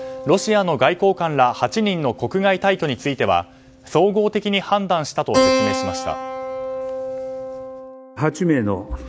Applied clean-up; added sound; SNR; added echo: none; Keyboard (musical); 7 dB; none.